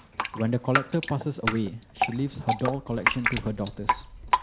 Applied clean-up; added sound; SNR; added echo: none; Drip; 0 dB; none.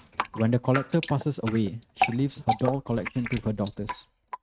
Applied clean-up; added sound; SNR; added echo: neural mask model RNNoise.